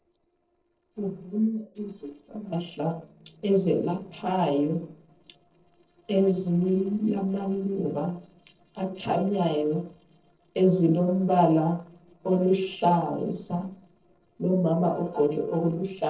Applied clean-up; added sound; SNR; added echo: neural separator model SepFormer DNS4.